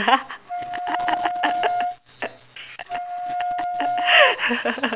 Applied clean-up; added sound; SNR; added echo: none; Wind instrument, woodwind instrument; 3 dB; none.